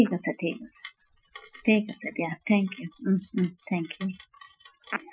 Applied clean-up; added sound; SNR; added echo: classical method Wiener filter.